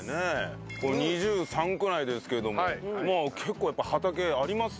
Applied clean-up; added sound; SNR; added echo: none; none; none; none.